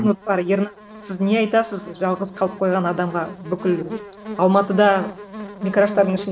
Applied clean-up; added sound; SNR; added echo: none; Buzz; 14 dB; none.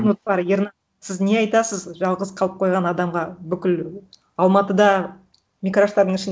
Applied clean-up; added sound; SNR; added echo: none; none; none; none.